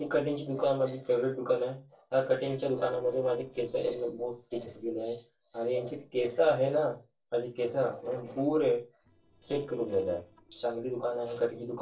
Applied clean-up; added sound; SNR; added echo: neural separator model SepFormer DNS4.